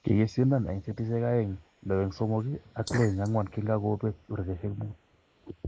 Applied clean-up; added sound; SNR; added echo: neural mask model Resemble Enhance denoiser.